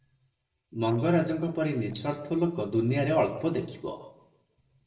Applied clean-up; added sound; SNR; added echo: neural separator model SepFormer DNS4.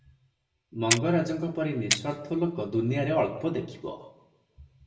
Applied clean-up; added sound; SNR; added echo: none; Clock; 3 dB; reverberation time 0.7 s.